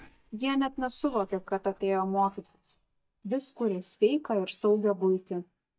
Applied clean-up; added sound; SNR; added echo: neural mask model DeepFilterNet 3.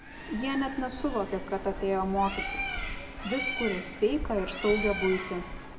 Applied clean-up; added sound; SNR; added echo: none; Bird; 5 dB; reverberation time 1.1 s.